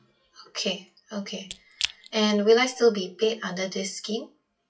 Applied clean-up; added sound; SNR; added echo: classical method WPE with log-MMSE.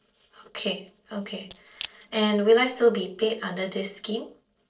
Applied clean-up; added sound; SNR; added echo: neural separator model SepFormer DNS4.